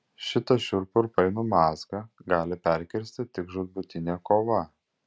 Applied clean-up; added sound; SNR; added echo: none; none; none; none.